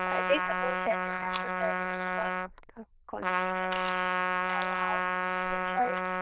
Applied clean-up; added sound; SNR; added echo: neural diffusion model UNIVERSE++.